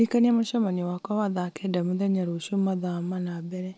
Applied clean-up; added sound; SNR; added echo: none; none; none; none.